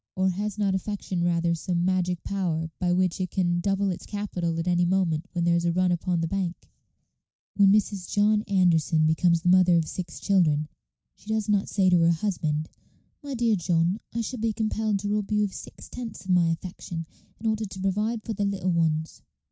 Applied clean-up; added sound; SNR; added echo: none; none; none; none.